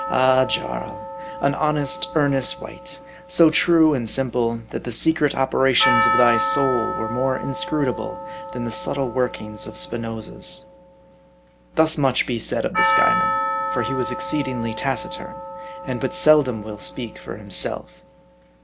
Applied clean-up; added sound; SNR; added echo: none; Percussion; 6 dB; none.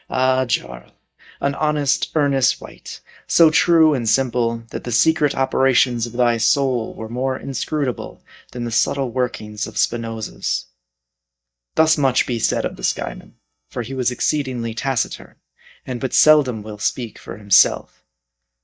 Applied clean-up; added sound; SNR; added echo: neural mask model DeepFilterNet 3.